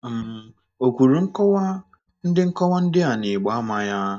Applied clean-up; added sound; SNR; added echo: neural mask model DeepFilterNet 3.